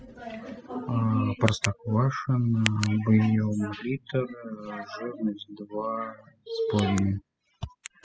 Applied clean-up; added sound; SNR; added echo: classical method spectral subtraction.